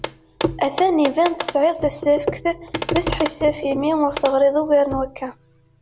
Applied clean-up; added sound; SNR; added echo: none; Clock; 7 dB; none.